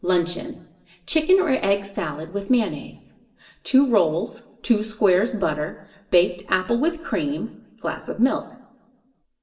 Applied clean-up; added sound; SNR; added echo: none; none; none; reverberation time 0.8 s.